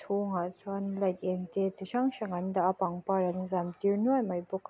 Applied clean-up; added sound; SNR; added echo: none; none; none; none.